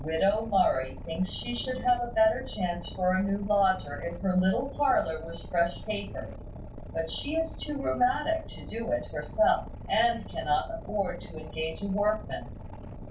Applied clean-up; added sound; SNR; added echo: none; Boat, Water vehicle; 11 dB; reverberation time 0.2 s.